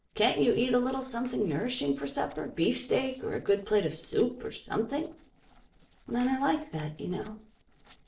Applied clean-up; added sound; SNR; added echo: neural separator model SepFormer DNS4.